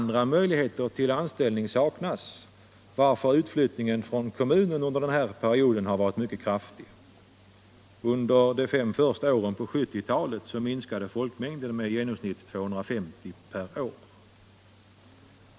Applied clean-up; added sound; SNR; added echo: none; none; none; none.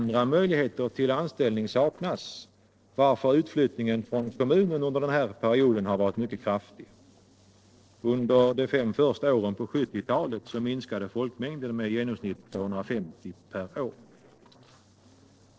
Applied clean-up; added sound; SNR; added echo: neural separator model SepFormer DNS4.